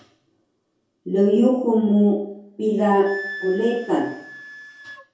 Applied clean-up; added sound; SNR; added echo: none; Wind instrument, woodwind instrument; 18 dB; reverberation time 0.6 s.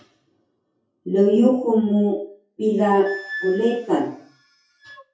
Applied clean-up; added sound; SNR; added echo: classical method WPE with log-MMSE.